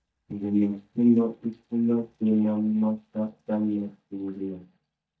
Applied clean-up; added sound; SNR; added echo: neural mask model DeepFilterNet 3.